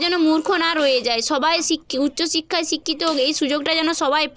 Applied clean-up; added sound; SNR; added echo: neural separator model SepFormer DNS4.